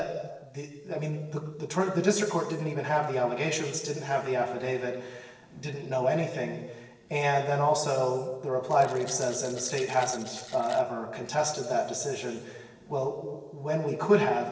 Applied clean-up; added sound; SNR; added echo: neural separator model SepFormer DNS4.